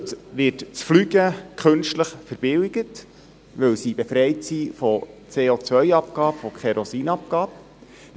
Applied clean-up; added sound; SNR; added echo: none; none; none; none.